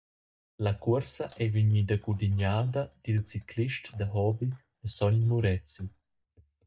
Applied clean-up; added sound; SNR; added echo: neural mask model DeepFilterNet 3.